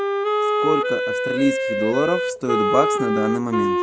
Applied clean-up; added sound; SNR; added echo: none; Wind instrument, woodwind instrument; -2 dB; none.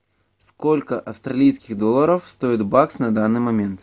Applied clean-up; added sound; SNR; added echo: none; none; none; none.